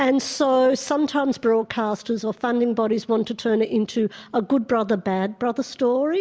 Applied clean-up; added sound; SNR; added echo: none; none; none; none.